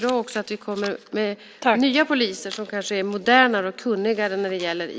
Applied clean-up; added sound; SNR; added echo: none; none; none; none.